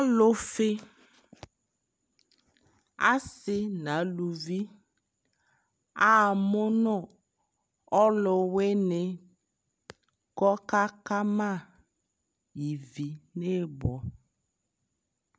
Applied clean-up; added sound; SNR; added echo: none; none; none; none.